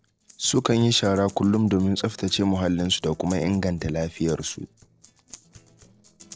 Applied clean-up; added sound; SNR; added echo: neural separator model SepFormer DNS4.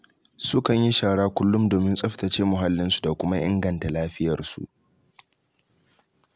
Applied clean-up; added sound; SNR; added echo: none; none; none; none.